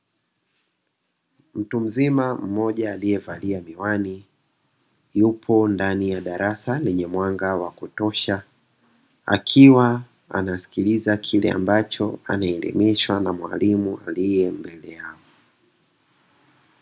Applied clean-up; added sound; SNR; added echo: none; none; none; none.